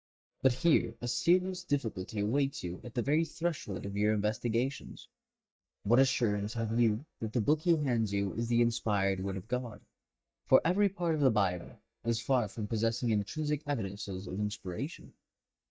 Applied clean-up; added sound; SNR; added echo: neural mask model DeepFilterNet 3.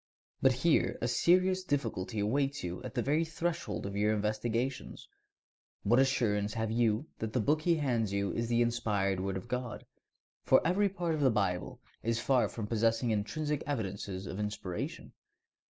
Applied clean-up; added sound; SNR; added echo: none; none; none; none.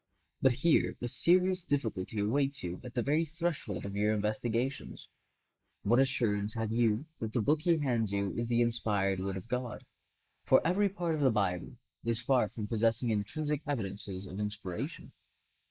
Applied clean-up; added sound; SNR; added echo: neural mask model Resemble Enhance denoiser.